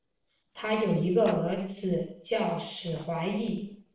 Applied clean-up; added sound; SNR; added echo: neural separator model SepFormer DNS4.